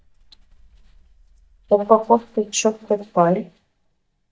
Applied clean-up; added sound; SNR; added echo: neural mask model DeepFilterNet 3.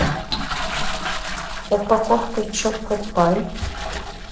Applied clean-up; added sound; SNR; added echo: neural separator model SepFormer DNS4.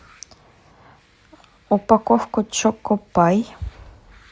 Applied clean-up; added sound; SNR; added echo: none; none; none; none.